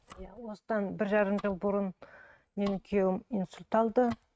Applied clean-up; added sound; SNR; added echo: neural mask model RNNoise.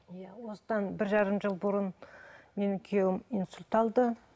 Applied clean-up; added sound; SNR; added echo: none; none; none; none.